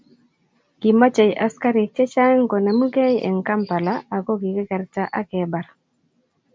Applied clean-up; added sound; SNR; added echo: none; none; none; none.